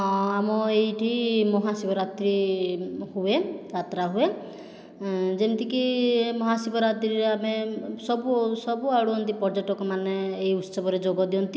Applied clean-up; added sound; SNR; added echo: none; none; none; none.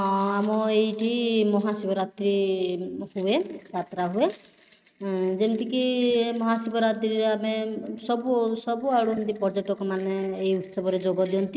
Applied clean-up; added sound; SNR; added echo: neural mask model RNNoise.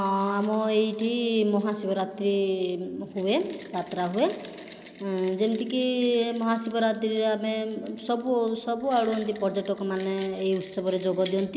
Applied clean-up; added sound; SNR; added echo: none; Keys jangling; 4 dB; none.